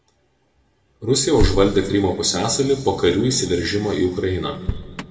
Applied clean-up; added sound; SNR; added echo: none; Motor vehicle (road); 9 dB; reverberation time 1.9 s.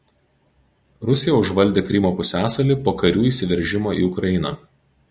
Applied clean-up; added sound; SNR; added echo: none; none; none; none.